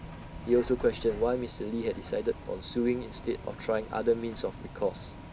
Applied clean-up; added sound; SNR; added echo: none; Bus; 12 dB; none.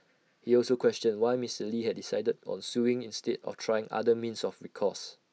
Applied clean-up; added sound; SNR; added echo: none; none; none; none.